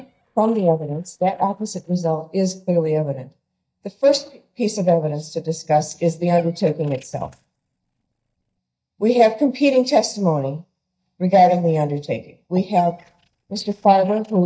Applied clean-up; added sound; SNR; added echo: neural mask model DeepFilterNet 3.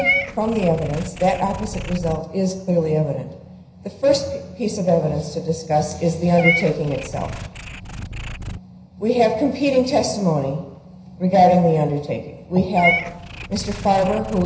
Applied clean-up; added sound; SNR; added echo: none; Meow / Purr; 9 dB; reverberation time 0.9 s.